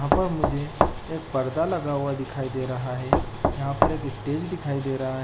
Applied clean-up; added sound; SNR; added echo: none; Knock; -3 dB; none.